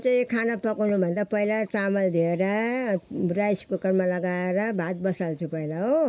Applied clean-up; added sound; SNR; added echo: neural mask model Resemble Enhance denoiser.